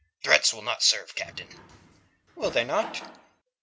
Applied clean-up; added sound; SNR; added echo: none; Drawer open or close; 17 dB; none.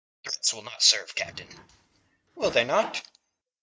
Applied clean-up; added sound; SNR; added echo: neural mask model DeepFilterNet 3.